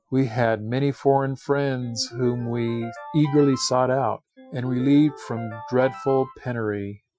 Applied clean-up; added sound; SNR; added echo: classical method Wiener filter.